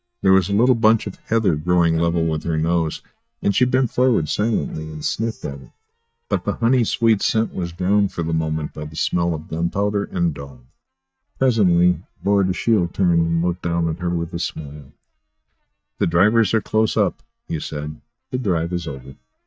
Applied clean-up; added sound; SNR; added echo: neural mask model DeepFilterNet 3.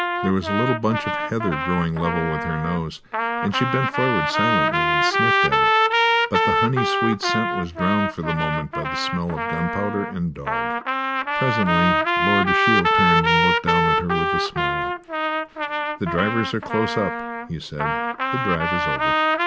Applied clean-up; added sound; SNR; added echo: none; Trumpet; -3 dB; none.